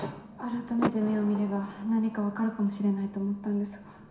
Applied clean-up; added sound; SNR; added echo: none; Door / Car; 10 dB; reverberation time 0.7 s.